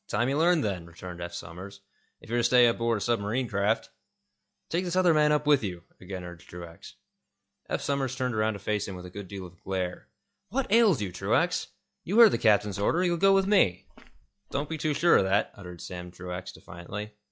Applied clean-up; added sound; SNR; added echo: classical method log-MMSE.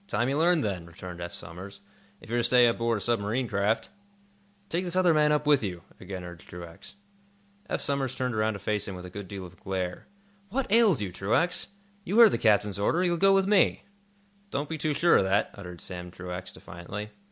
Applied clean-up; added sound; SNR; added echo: none; none; none; none.